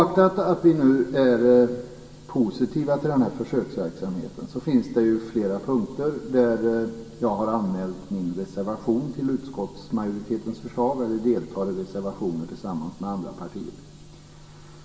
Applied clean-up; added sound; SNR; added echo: none; none; none; reverberation time 2.4 s.